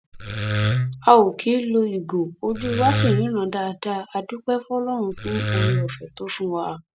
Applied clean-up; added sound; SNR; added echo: none; Wood; 1 dB; none.